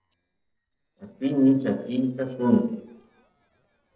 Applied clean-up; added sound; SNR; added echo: neural separator model SepFormer DNS4.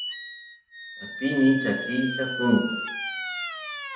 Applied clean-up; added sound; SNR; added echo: none; Squeak; 6 dB; reverberation time 0.8 s.